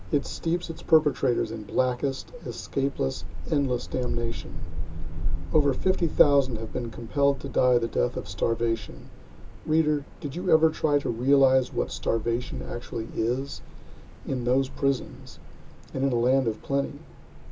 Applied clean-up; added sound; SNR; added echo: none; Wind; 4 dB; reverberation time 0.2 s.